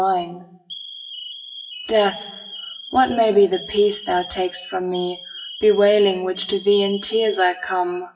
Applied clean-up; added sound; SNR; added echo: classical method WPE with log-MMSE.